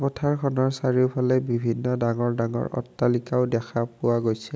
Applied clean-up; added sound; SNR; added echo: none; none; none; none.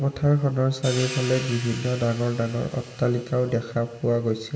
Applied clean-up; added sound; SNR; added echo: none; Hi-hat; 15 dB; reverberation time 2.2 s.